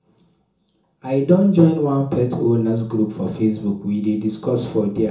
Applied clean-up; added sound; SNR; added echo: none; none; none; reverberation time 0.6 s.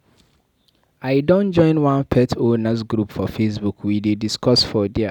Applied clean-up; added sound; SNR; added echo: none; none; none; none.